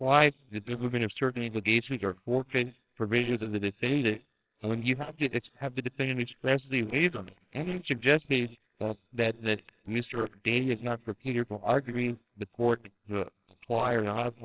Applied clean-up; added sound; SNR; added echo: neural separator model SepFormer WHAMR!.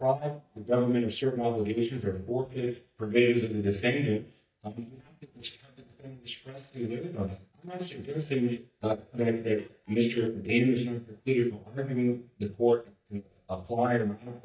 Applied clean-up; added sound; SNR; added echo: neural mask model DeepFilterNet 3.